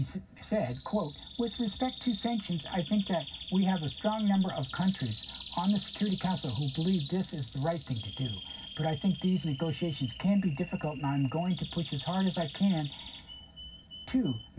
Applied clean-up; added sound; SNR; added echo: none; Bird vocalization, bird call, bird song; 14 dB; reverberation time 0.4 s.